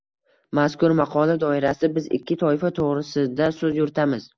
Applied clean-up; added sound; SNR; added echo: none; none; none; none.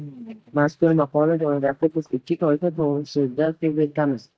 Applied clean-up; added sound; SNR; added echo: neural mask model DeepFilterNet 3.